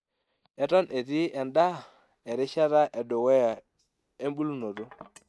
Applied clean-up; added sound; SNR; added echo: neural mask model DeepFilterNet 3.